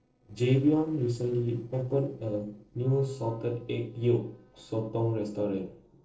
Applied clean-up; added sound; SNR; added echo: neural separator model SepFormer DNS4.